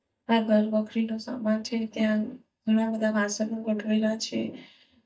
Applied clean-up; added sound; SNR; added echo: neural mask model DeepFilterNet 3.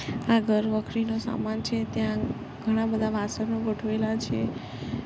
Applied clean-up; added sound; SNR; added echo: none; none; none; none.